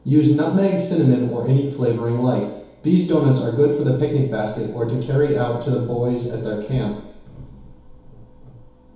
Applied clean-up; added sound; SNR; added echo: none; none; none; reverberation time 2.2 s.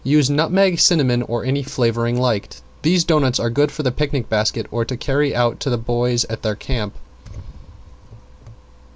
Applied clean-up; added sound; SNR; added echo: none; none; none; none.